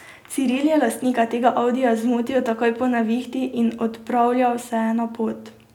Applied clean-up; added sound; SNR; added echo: none; none; none; none.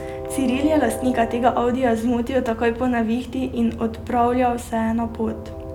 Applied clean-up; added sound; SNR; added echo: none; Train; 11 dB; none.